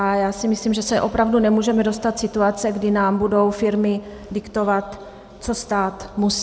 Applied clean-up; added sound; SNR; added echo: none; none; none; none.